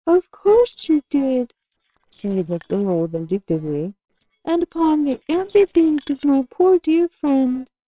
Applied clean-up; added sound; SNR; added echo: neural separator model SepFormer WHAMR!.